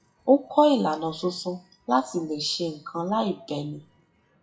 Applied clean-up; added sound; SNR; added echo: classical method WPE with log-MMSE.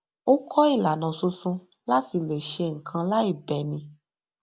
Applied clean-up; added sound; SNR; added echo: none; none; none; none.